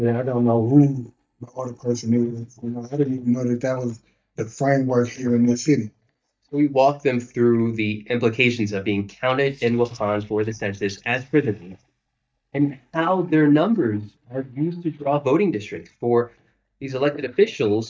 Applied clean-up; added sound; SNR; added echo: neural mask model DeepFilterNet 3.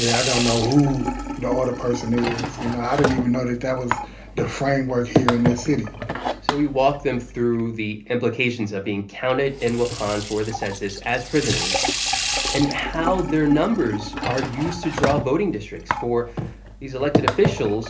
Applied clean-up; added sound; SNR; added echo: none; Sink (filling or washing) / Water tap, faucet; 4 dB; reverberation time 0.3 s.